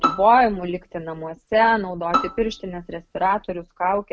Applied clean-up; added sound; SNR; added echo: none; Bowed string instrument; 7 dB; none.